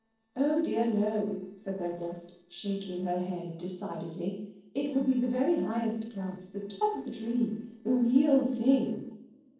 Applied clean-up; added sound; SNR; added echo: neural separator model SepFormer DNS4.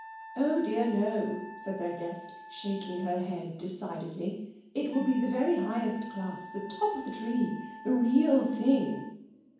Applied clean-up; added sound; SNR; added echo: none; Wind instrument, woodwind instrument; 16 dB; reverberation time 1.2 s.